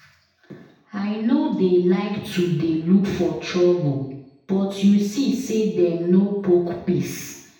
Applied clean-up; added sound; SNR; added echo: none; none; none; reverberation time 0.8 s.